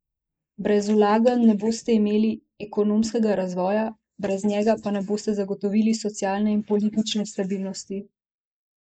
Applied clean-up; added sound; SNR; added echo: neural mask model Resemble Enhance denoiser.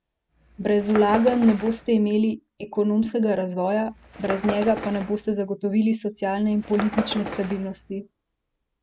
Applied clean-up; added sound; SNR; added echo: none; Bird; 12 dB; none.